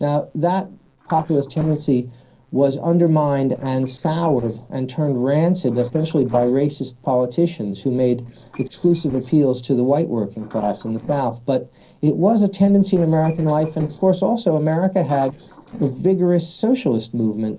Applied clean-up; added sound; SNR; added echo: neural separator model SepFormer DNS4.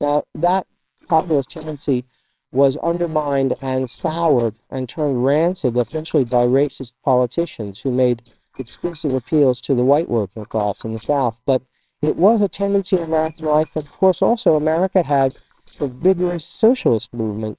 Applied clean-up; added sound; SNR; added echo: neural separator model SepFormer WHAMR!.